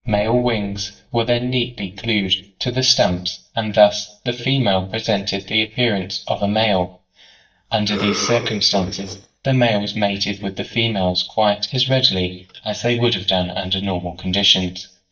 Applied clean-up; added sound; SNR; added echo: neural mask model DeepFilterNet 3.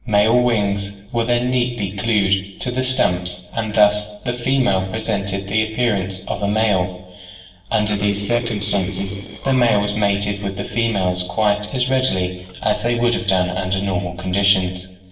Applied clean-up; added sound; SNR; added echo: neural separator model SepFormer DNS4.